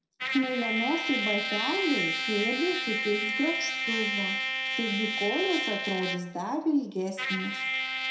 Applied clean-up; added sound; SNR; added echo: none; Trumpet; 0 dB; reverberation time 0.5 s.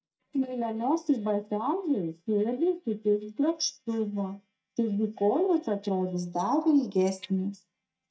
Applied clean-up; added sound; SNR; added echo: neural mask model DeepFilterNet 3.